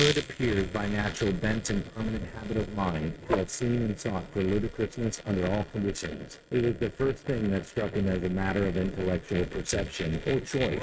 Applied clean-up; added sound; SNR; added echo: neural mask model RNNoise.